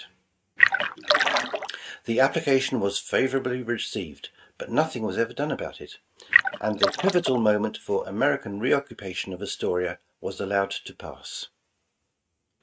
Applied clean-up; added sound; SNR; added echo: neural mask model RNNoise.